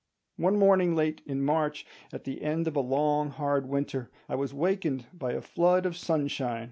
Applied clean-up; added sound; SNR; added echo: none; none; none; none.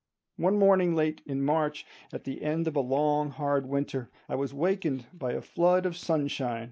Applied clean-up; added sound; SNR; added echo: neural mask model Resemble Enhance denoiser.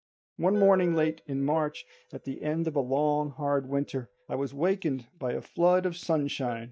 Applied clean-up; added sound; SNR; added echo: neural mask model DeepFilterNet 3.